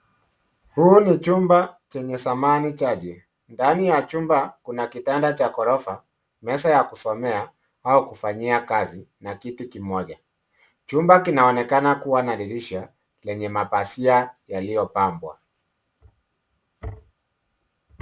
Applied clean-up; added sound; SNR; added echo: none; none; none; none.